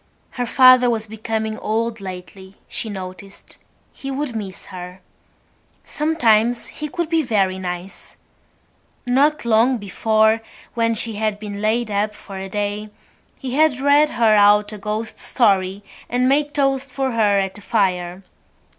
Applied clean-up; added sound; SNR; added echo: none; none; none; none.